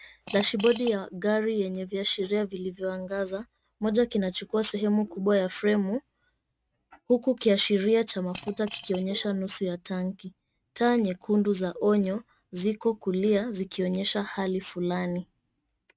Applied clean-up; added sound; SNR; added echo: neural mask model RNNoise.